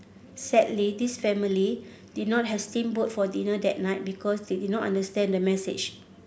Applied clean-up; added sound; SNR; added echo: none; none; none; none.